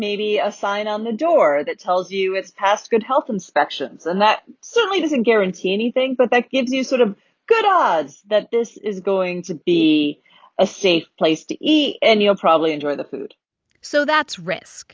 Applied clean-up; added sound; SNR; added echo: none; none; none; none.